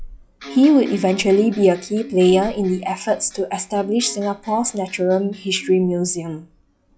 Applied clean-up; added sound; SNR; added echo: classical method log-MMSE.